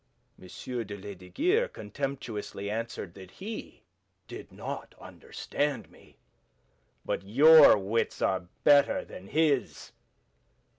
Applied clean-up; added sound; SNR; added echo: none; none; none; none.